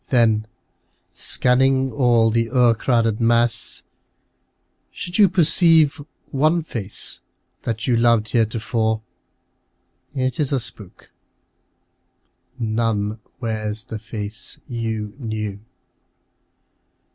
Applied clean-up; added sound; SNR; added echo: none; none; none; none.